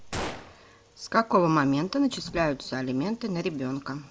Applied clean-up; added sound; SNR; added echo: none; Gunshot, gunfire; 13 dB; none.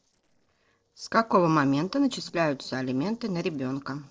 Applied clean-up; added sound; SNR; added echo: neural separator model SepFormer DNS4.